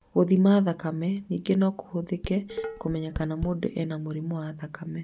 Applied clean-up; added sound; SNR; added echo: none; Dishes, pots, and pans; 11 dB; none.